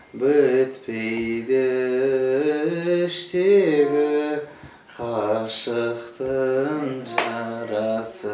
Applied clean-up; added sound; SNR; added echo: none; Brass instrument; 17 dB; none.